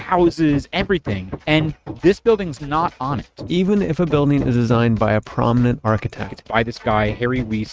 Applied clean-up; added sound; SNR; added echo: neural mask model RNNoise.